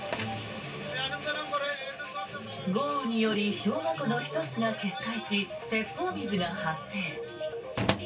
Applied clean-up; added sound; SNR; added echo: none; Drawer open or close; 10 dB; reverberation time 0.2 s.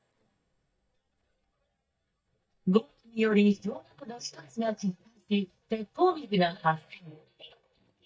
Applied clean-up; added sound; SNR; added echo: neural mask model DeepFilterNet 3.